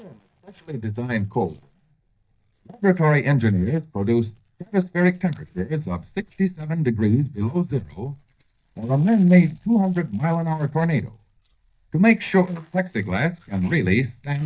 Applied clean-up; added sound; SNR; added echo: neural mask model DeepFilterNet 3.